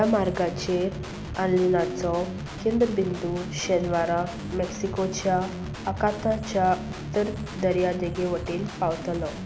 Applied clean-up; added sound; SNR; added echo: none; Guitar; 9 dB; none.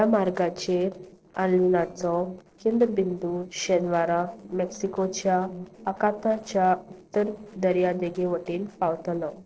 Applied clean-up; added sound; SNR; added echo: neural separator model SepFormer DNS4.